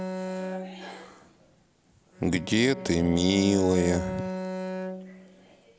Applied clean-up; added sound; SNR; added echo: none; Bowed string instrument; 8 dB; none.